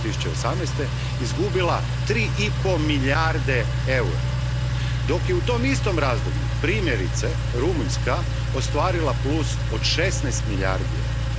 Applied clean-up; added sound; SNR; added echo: none; Engine; -3 dB; none.